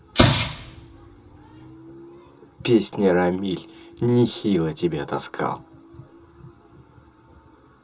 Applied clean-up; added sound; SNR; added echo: none; Explosion; -1 dB; reverberation time 0.2 s.